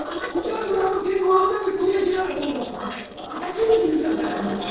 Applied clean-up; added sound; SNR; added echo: neural separator model SepFormer DNS4.